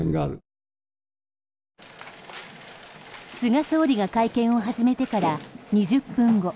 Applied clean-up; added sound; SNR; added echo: none; none; none; none.